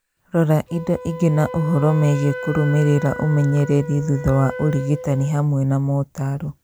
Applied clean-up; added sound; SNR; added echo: none; Wind instrument, woodwind instrument; 14 dB; none.